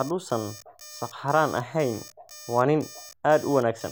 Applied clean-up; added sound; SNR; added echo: none; Alarm; 20 dB; none.